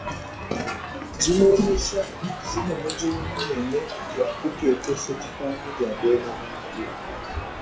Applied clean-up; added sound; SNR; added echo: classical method log-MMSE.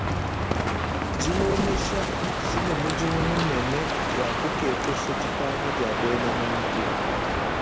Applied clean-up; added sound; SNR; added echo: none; Crow; -4 dB; none.